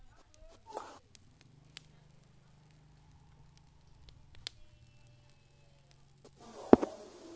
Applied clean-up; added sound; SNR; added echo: none; Fire / Rain; 19 dB; none.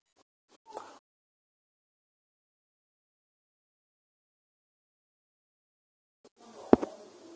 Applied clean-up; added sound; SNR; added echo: none; none; none; none.